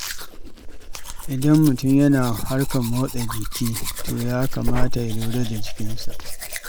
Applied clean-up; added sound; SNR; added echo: none; Domestic sounds, home sounds; 1 dB; none.